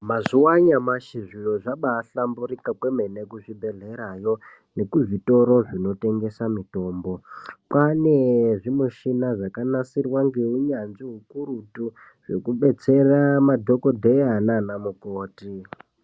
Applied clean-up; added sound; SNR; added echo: none; none; none; none.